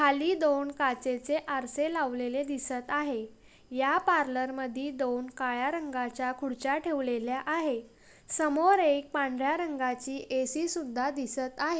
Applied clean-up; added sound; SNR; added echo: none; none; none; none.